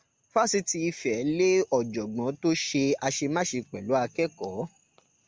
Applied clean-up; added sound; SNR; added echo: none; none; none; none.